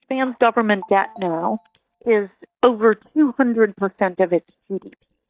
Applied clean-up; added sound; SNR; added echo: neural mask model DeepFilterNet 3.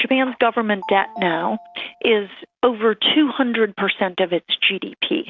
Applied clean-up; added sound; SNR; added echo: none; Telephone; 18 dB; none.